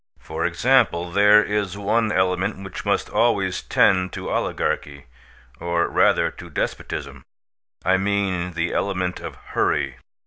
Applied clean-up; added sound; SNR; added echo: none; none; none; none.